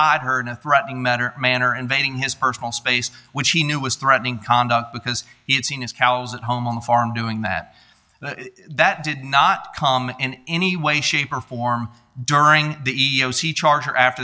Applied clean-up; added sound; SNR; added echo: none; none; none; none.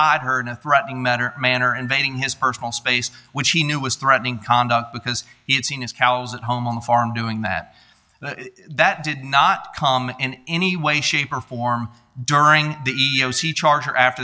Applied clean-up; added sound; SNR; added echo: none; Telephone; 20 dB; none.